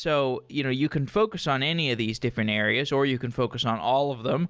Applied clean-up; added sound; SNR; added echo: none; none; none; none.